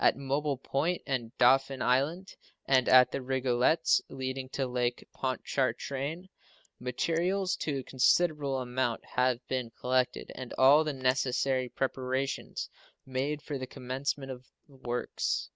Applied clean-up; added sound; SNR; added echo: none; none; none; none.